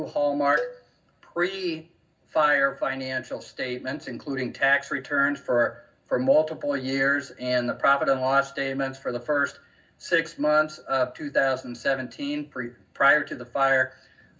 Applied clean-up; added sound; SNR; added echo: none; Cowbell; 14 dB; reverberation time 0.4 s.